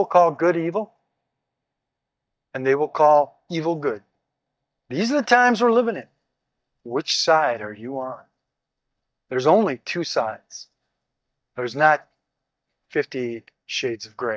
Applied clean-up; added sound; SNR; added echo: neural mask model DeepFilterNet 3.